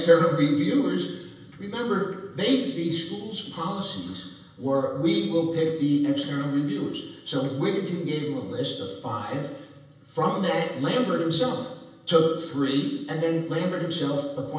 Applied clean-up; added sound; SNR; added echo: none; none; none; reverberation time 0.9 s.